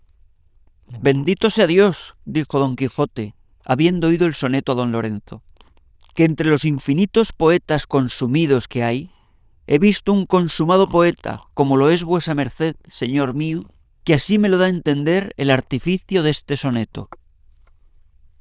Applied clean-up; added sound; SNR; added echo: neural diffusion model UNIVERSE++.